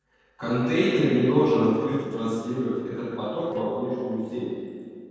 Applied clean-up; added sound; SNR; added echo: neural separator model SepFormer DNS4.